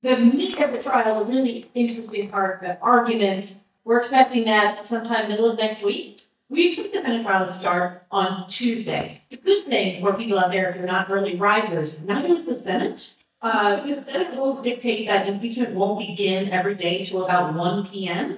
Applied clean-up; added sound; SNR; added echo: neural mask model DeepFilterNet 3.